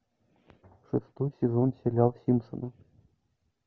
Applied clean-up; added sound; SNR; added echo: none; none; none; none.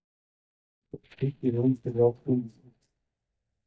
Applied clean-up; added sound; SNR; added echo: neural mask model DeepFilterNet 3.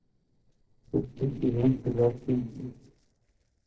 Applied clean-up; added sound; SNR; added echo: neural separator model SepFormer DNS4.